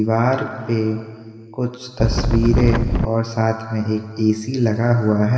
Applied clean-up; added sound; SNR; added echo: none; Wind; -1 dB; reverberation time 2.4 s.